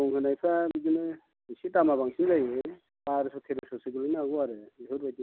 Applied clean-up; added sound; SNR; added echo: none; none; none; none.